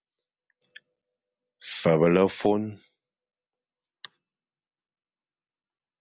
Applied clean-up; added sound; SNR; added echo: none; none; none; none.